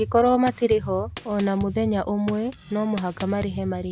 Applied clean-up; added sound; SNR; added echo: none; Drum kit; 13 dB; none.